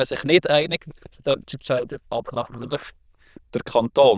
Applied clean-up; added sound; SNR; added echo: neural diffusion model UNIVERSE++.